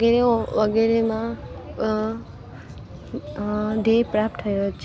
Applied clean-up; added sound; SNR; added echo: none; none; none; none.